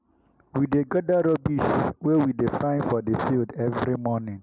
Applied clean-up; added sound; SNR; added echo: none; none; none; none.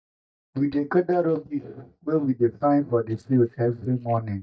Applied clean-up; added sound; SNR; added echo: neural mask model DeepFilterNet 3.